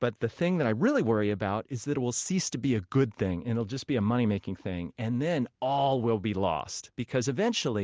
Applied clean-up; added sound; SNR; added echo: none; none; none; none.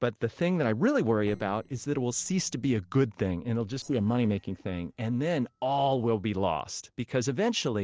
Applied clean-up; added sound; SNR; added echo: neural separator model SepFormer DNS4.